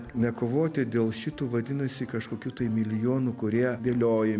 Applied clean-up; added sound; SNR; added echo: none; Chirp, tweet; 17 dB; none.